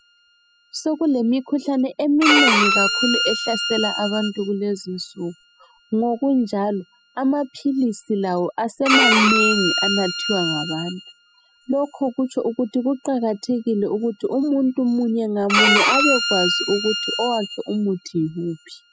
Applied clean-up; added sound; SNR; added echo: classical method spectral subtraction.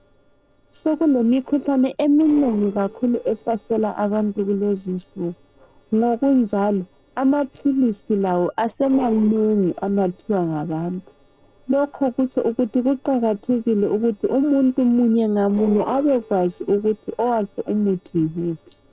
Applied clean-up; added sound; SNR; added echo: neural separator model SepFormer DNS4.